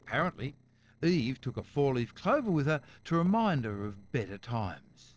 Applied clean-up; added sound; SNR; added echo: neural separator model SepFormer DNS4.